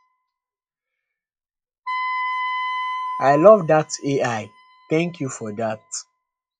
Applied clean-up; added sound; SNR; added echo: classical method log-MMSE.